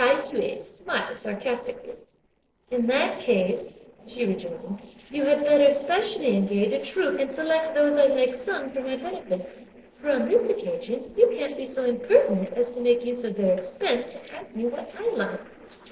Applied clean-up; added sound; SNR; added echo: neural separator model SepFormer DNS4.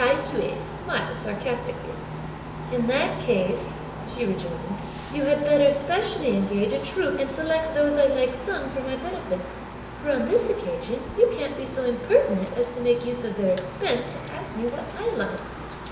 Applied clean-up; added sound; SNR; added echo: none; Cricket; 10 dB; reverberation time 0.9 s.